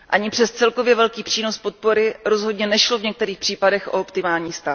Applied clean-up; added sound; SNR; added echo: none; none; none; none.